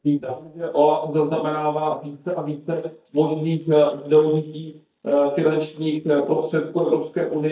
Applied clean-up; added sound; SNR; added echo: neural mask model DeepFilterNet 3.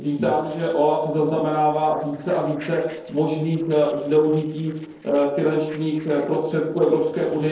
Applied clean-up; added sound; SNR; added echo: neural separator model SepFormer DNS4.